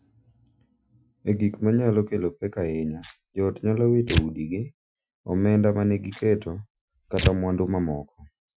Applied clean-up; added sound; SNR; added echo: classical method Wiener filter.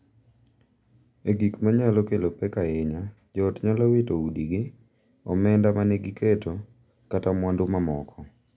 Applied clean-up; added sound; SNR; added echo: none; none; none; none.